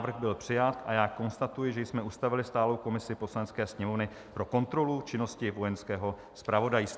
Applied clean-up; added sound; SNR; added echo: none; none; none; none.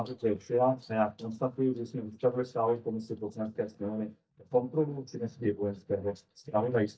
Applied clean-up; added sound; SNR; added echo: neural mask model DeepFilterNet 3.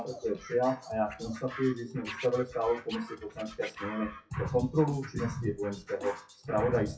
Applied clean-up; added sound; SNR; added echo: classical method WPE with log-MMSE.